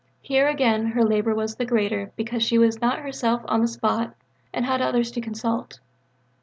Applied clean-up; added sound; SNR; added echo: none; none; none; none.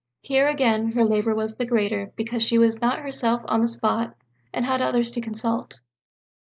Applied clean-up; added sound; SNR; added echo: neural mask model Resemble Enhance denoiser.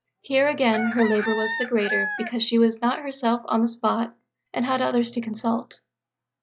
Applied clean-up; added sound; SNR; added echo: classical method log-MMSE.